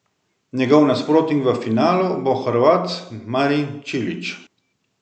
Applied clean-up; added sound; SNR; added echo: none; none; none; none.